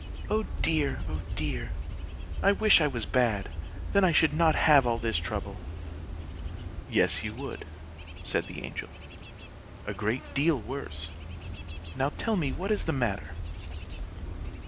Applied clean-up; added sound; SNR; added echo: none; Wind / Bird / Insect; 5 dB; none.